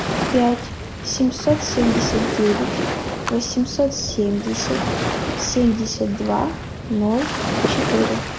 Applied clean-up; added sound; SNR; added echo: none; Waves, surf; 3 dB; reverberation time 0.5 s.